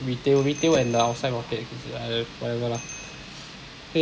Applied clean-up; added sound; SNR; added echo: none; Bicycle bell; 18 dB; none.